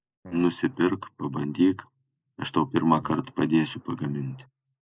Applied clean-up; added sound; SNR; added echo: neural mask model Resemble Enhance denoiser.